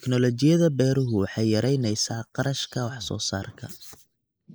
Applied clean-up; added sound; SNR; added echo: neural mask model Resemble Enhance denoiser.